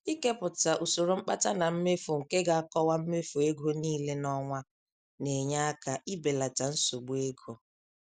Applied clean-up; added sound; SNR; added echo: none; none; none; none.